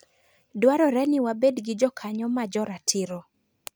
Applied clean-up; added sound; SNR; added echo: none; none; none; none.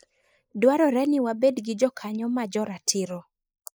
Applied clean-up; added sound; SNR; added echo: neural mask model Resemble Enhance denoiser.